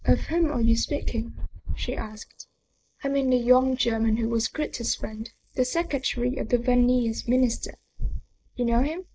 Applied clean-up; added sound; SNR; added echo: neural mask model Resemble Enhance denoiser.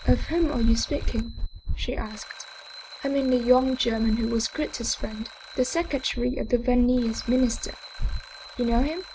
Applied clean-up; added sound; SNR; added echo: none; Alarm; 19 dB; none.